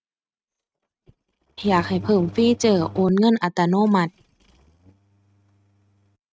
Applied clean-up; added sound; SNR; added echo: neural mask model RNNoise.